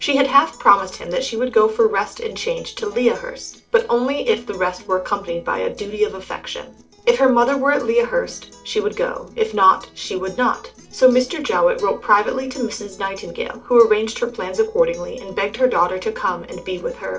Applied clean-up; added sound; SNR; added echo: neural separator model SepFormer DNS4.